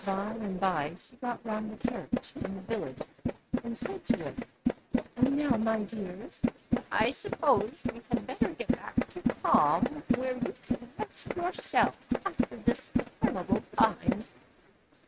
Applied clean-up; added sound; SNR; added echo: neural mask model RNNoise.